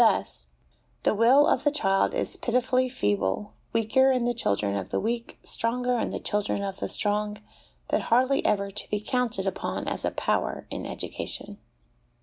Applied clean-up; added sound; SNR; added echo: none; none; none; none.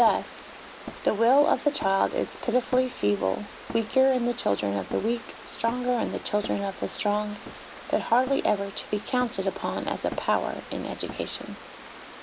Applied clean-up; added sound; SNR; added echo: none; Hammer + Water; 15 dB; none.